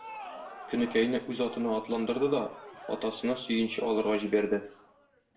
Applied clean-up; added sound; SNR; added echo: none; Crowd; 17 dB; reverberation time 0.4 s.